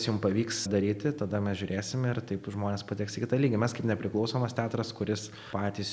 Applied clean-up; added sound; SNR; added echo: none; none; none; none.